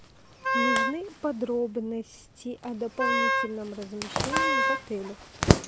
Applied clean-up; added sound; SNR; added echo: none; Zipper (clothing) + Wind instrument, woodwind instrument; -5 dB; none.